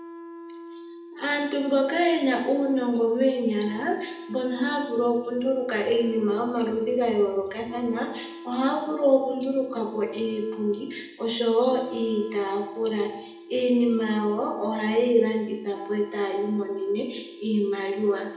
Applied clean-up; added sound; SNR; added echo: none; Wind instrument, woodwind instrument; 17 dB; reverberation time 0.8 s.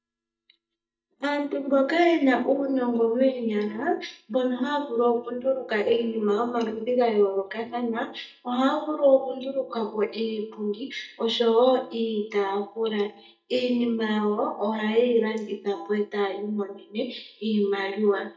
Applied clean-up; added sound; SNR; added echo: neural mask model DeepFilterNet 3.